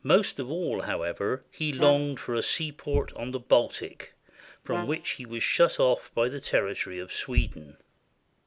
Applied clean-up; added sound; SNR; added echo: none; Brass instrument; 11 dB; none.